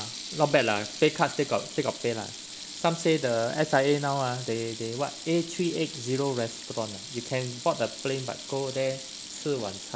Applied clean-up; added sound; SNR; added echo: none; Sink (filling or washing) / Water tap, faucet; 12 dB; none.